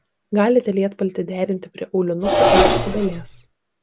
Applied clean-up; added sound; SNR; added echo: none; Engine; 0 dB; none.